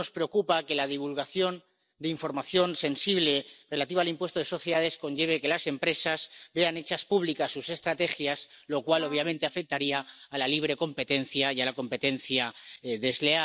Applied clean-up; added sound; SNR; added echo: neural mask model DeepFilterNet 3.